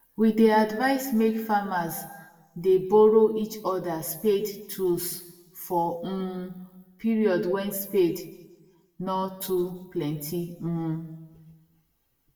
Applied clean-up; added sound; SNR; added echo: none; none; none; reverberation time 0.9 s.